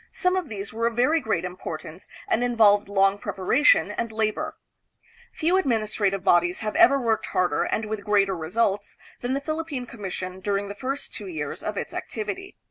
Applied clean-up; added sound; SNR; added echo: none; none; none; none.